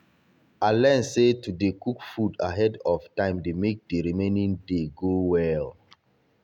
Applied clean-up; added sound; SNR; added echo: none; none; none; none.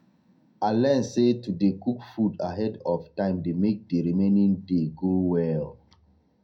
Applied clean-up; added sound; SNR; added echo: none; none; none; reverberation time 0.2 s.